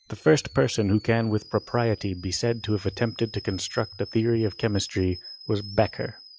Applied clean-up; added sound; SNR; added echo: classical method log-MMSE.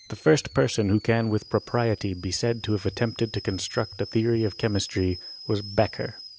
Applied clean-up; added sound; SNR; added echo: none; Boiling / Alarm; 19 dB; none.